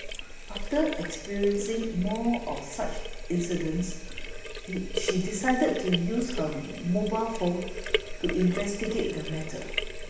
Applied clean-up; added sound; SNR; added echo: none; Sink (filling or washing); 5 dB; reverberation time 0.9 s.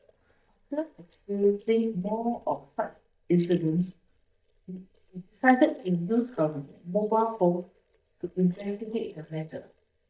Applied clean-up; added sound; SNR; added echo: neural mask model DeepFilterNet 3.